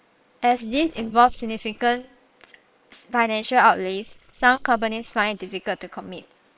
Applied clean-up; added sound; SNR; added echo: neural separator model SepFormer WHAM!.